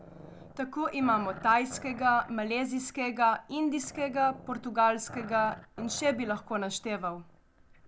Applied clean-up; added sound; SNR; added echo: none; Growling; 19 dB; none.